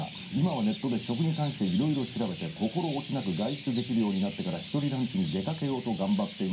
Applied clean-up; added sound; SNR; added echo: none; Chirp, tweet; 13 dB; reverberation time 0.3 s.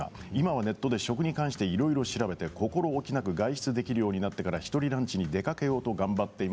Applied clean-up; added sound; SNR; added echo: none; none; none; none.